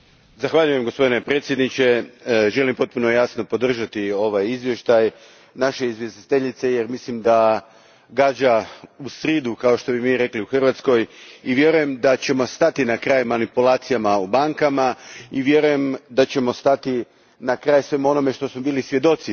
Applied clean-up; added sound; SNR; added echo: none; none; none; none.